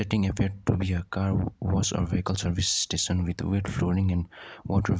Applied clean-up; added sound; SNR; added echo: none; none; none; none.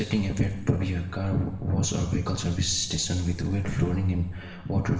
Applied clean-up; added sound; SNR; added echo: none; Traffic noise, roadway noise; 16 dB; reverberation time 1.3 s.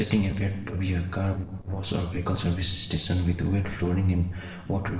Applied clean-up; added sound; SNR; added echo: neural separator model SepFormer DNS4.